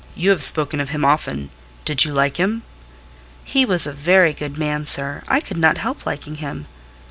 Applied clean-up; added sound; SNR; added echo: none; none; none; none.